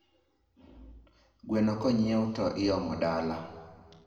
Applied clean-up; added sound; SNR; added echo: none; none; none; reverberation time 1.6 s.